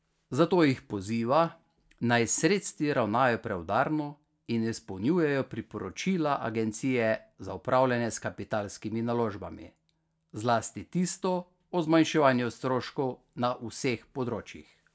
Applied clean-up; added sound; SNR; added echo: none; none; none; none.